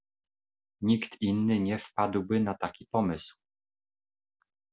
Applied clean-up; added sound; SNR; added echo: none; none; none; none.